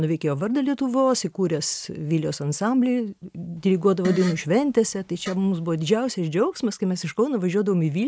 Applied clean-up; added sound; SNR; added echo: none; Fart; 14 dB; none.